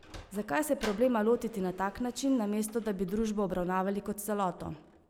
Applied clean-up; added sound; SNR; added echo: none; Sliding door; 20 dB; none.